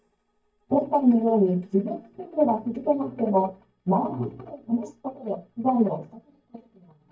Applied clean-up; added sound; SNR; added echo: neural mask model DeepFilterNet 3.